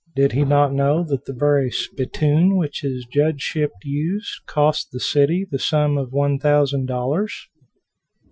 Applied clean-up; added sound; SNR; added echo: classical method Wiener filter.